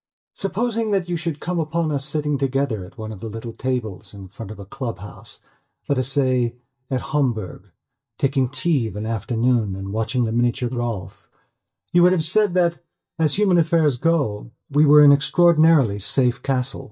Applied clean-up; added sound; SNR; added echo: neural mask model DeepFilterNet 3.